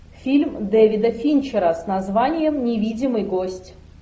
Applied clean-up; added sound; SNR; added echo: none; none; none; none.